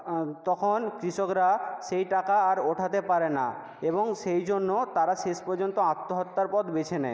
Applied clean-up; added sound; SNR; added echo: none; none; none; none.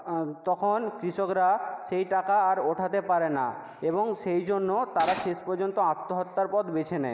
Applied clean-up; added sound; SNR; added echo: none; Cutlery, silverware; 6 dB; none.